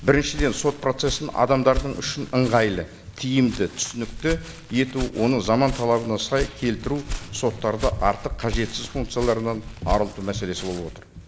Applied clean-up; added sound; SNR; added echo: none; Walk, footsteps; 10 dB; none.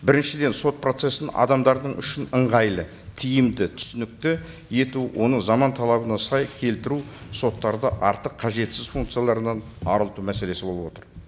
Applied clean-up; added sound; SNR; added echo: none; none; none; none.